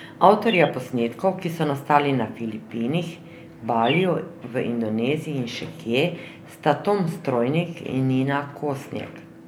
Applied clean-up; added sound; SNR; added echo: none; Bird; 13 dB; none.